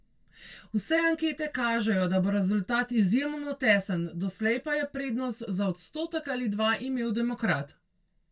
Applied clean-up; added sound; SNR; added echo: none; none; none; reverberation time 0.1 s.